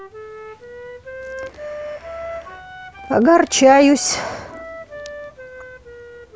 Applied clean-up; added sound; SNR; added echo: none; Wind instrument, woodwind instrument; 14 dB; none.